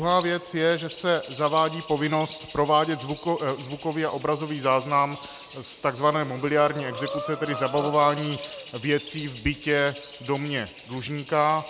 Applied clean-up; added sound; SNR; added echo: none; Breathing + Bird; 15 dB; none.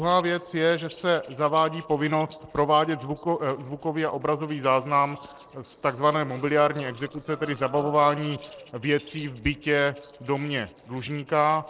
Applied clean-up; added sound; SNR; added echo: neural separator model SepFormer DNS4.